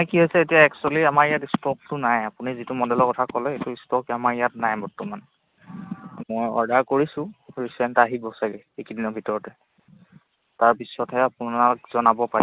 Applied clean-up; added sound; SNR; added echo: none; none; none; none.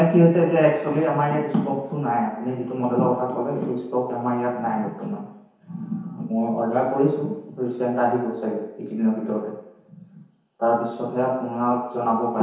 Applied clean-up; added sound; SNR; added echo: none; none; none; reverberation time 1.0 s.